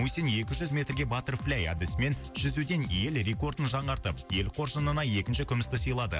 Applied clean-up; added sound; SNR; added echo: none; none; none; none.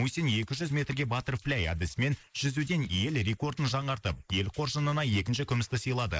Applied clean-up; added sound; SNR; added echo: neural mask model Resemble Enhance denoiser.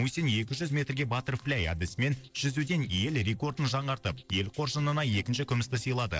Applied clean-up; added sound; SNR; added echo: neural separator model SepFormer DNS4.